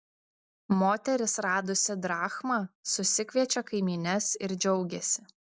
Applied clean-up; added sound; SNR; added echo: none; none; none; none.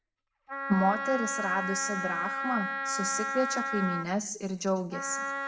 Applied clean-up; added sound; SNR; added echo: none; Wind instrument, woodwind instrument; 3 dB; reverberation time 0.8 s.